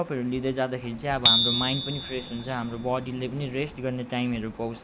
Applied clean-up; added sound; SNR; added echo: none; Bicycle bell; -1 dB; none.